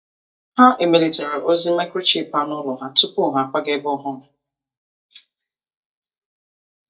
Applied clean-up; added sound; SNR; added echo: neural mask model DeepFilterNet 3.